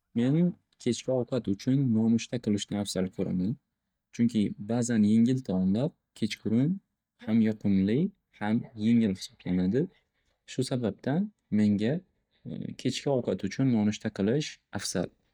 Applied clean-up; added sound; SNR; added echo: neural mask model DeepFilterNet 3.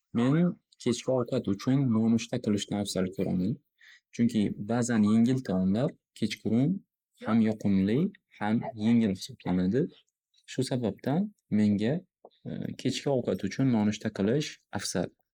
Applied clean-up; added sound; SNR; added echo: neural mask model Resemble Enhance denoiser.